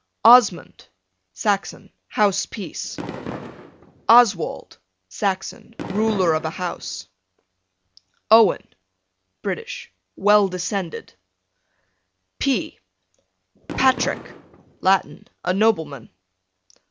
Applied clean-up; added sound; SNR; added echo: none; Fireworks; 11 dB; none.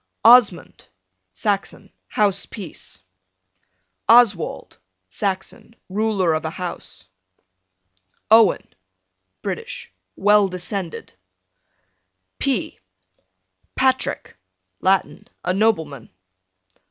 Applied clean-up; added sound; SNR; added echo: none; none; none; none.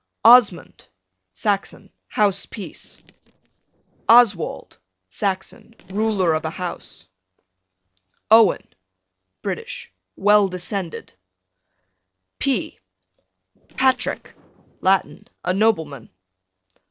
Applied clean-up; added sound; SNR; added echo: neural separator model SepFormer DNS4.